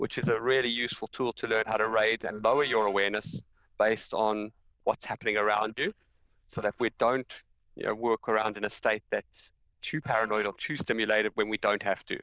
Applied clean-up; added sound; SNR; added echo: neural diffusion model UNIVERSE++.